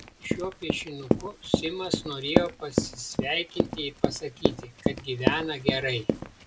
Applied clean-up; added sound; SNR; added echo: none; Run; -4 dB; none.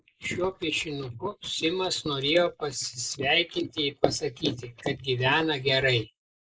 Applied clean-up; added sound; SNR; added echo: neural mask model Resemble Enhance denoiser.